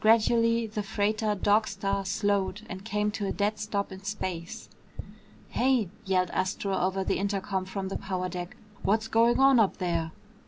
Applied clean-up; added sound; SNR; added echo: none; Tap; 13 dB; none.